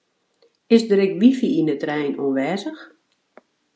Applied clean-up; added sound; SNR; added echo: none; none; none; none.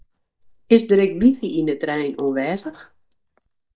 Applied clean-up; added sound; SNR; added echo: neural mask model DeepFilterNet 3.